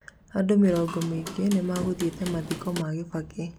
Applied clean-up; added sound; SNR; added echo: none; Hammer / Wood; 11 dB; none.